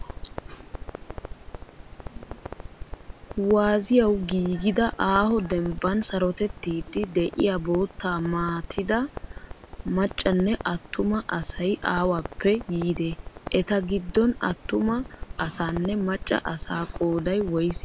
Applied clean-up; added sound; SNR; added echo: none; Crackle; 12 dB; none.